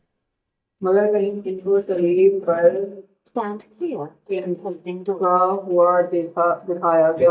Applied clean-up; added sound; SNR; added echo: neural mask model DeepFilterNet 3.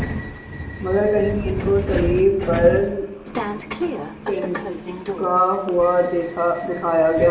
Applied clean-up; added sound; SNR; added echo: none; Subway, metro, underground; 7 dB; reverberation time 0.8 s.